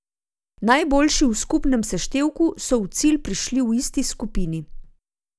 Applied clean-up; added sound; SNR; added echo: none; none; none; none.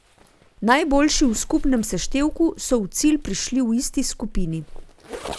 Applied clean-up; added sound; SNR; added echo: none; Zipper (clothing); 18 dB; none.